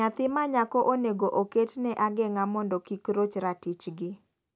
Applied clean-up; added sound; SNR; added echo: none; none; none; none.